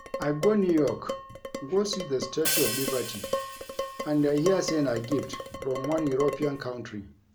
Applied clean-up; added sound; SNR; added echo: none; Hi-hat + Dishes, pots, and pans; 7 dB; none.